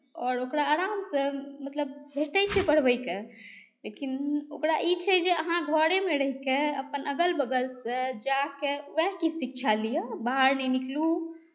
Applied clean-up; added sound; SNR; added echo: classical method log-MMSE.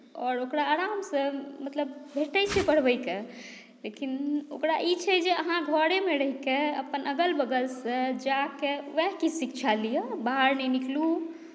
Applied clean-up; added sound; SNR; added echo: none; Whoosh, swoosh, swish; 10 dB; none.